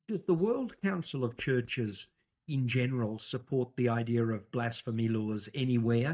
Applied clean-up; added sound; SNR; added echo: neural mask model DeepFilterNet 3.